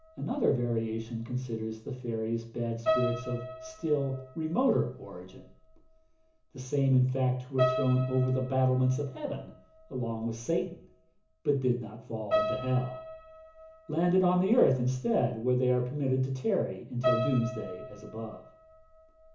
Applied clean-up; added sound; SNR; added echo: none; Piano; 8 dB; reverberation time 0.7 s.